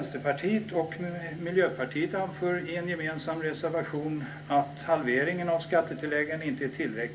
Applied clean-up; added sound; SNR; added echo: none; none; none; reverberation time 0.3 s.